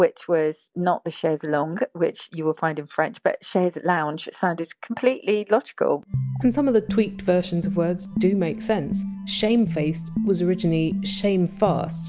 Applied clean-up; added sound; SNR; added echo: none; none; none; none.